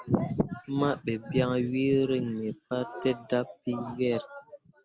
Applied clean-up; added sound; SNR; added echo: none; none; none; none.